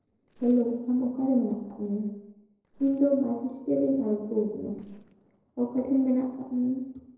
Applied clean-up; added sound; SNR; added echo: neural separator model SepFormer DNS4.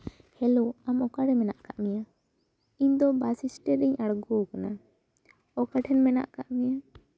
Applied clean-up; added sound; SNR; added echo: none; none; none; none.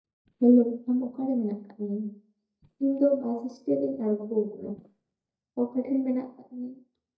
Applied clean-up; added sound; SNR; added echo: neural mask model DeepFilterNet 3.